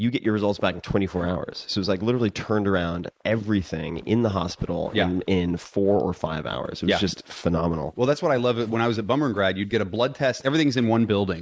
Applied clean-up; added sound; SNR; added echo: neural mask model Resemble Enhance denoiser.